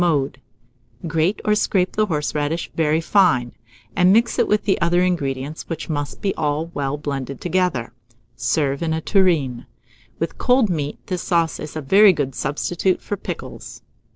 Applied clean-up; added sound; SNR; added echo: none; none; none; none.